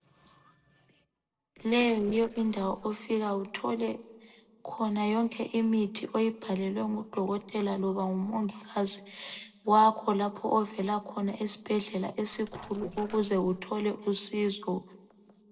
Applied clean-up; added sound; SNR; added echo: neural separator model SepFormer DNS4.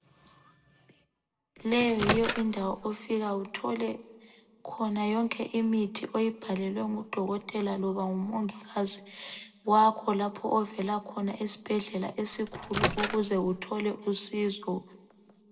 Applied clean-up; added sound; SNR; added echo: none; Microwave oven; 3 dB; reverberation time 1.0 s.